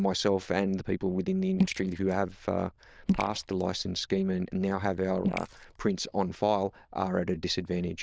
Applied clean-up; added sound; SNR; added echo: neural diffusion model UNIVERSE++.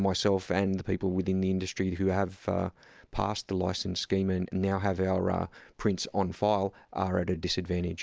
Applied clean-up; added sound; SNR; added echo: none; none; none; none.